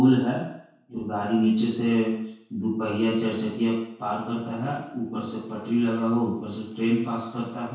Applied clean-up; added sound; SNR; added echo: none; none; none; reverberation time 0.6 s.